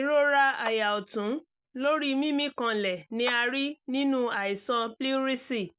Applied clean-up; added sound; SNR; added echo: none; Clapping; 18 dB; none.